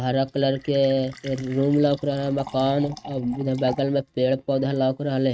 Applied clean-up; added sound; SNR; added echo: neural mask model RNNoise.